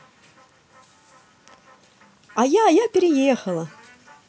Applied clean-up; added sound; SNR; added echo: none; none; none; none.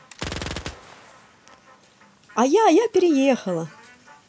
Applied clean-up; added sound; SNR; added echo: none; Gunshot, gunfire; 16 dB; none.